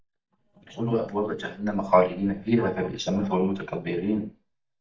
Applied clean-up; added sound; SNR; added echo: neural mask model DeepFilterNet 3.